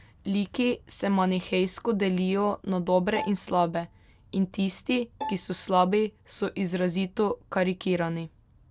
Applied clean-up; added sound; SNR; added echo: none; Bowed string instrument; 14 dB; none.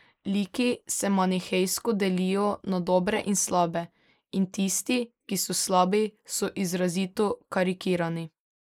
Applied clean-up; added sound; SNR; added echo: neural mask model Resemble Enhance denoiser.